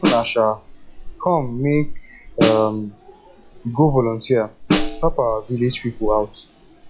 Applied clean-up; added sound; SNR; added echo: classical method log-MMSE.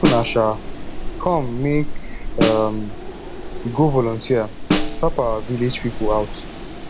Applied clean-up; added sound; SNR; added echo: none; Wind + Snare drum; 2 dB; none.